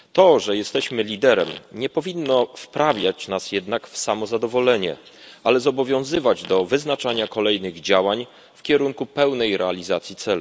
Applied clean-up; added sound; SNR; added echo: none; Fart; 19 dB; none.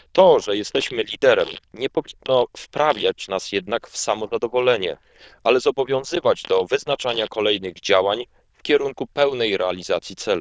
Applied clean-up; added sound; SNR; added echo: neural diffusion model UNIVERSE++.